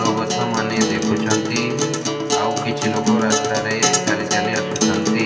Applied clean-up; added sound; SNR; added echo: none; Acoustic guitar; -4 dB; reverberation time 1.9 s.